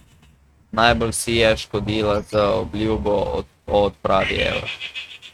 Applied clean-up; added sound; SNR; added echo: neural mask model RNNoise.